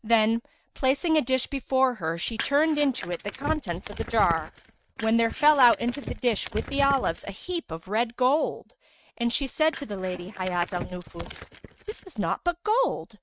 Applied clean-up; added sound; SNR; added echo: neural mask model RNNoise.